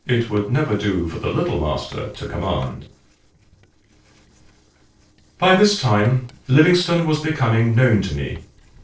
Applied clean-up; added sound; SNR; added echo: neural separator model SepFormer DNS4.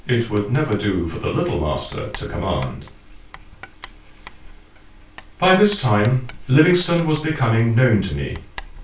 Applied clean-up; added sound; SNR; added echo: none; Writing; 19 dB; reverberation time 0.3 s.